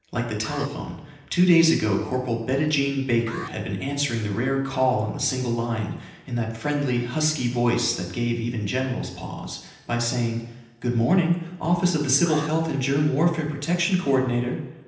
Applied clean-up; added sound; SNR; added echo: none; Alarm; 20 dB; reverberation time 0.9 s.